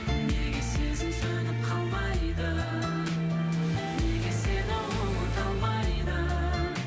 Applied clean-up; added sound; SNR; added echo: none; Fixed-wing aircraft, airplane; 17 dB; none.